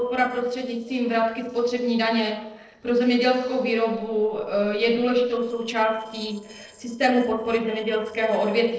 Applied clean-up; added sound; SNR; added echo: neural separator model SepFormer DNS4.